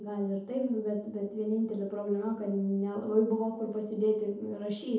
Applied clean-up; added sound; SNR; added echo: none; none; none; reverberation time 0.8 s.